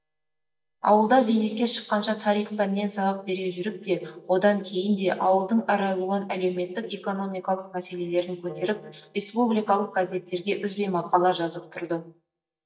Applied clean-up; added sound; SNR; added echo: neural mask model DeepFilterNet 3.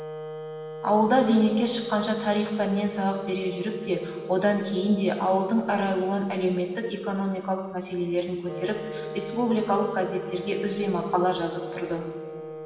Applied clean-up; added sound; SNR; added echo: none; Wind instrument, woodwind instrument; 12 dB; reverberation time 1.7 s.